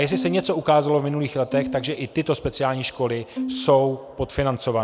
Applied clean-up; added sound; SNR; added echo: none; Bowed string instrument; 10 dB; none.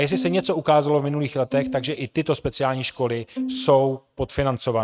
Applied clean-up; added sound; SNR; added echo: neural mask model RNNoise.